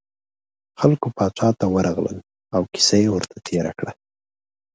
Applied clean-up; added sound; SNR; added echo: none; none; none; none.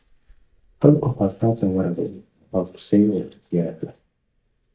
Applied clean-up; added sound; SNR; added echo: neural mask model DeepFilterNet 3.